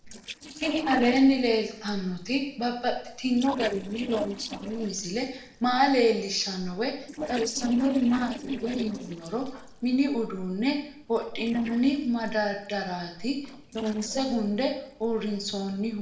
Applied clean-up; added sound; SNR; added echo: neural separator model SepFormer DNS4.